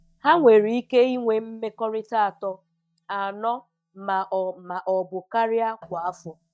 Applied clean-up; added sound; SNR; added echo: neural mask model DeepFilterNet 3.